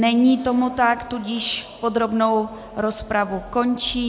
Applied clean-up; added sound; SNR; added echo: none; none; none; none.